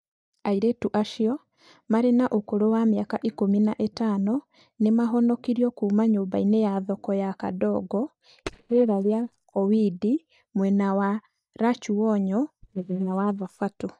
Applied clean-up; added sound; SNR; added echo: neural mask model DeepFilterNet 3.